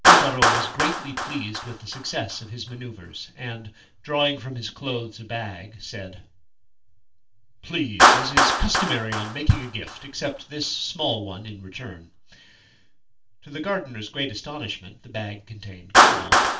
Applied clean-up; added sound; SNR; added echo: none; Clapping; -5 dB; reverberation time 0.2 s.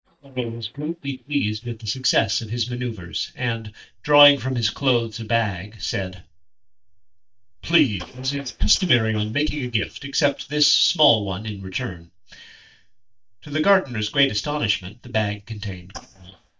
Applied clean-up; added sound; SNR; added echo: neural mask model DeepFilterNet 3.